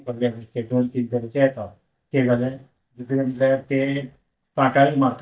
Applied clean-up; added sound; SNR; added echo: neural mask model DeepFilterNet 3.